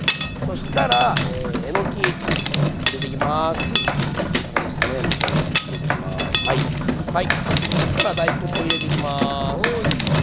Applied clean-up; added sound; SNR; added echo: none; Mechanisms; -4 dB; none.